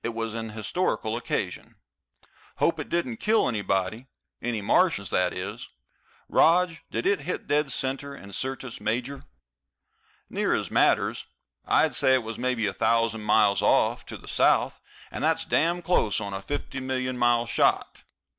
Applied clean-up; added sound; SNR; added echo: none; none; none; none.